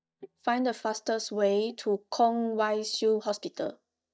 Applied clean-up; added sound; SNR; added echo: neural mask model DeepFilterNet 3.